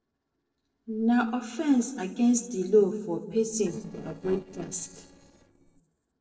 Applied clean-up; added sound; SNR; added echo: neural separator model SepFormer DNS4.